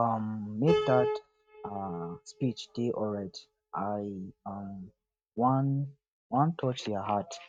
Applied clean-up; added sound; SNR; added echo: neural mask model RNNoise.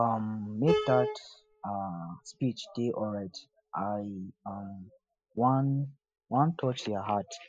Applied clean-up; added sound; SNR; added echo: classical method spectral subtraction.